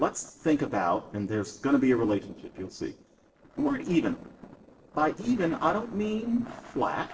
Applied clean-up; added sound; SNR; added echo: neural separator model SepFormer DNS4.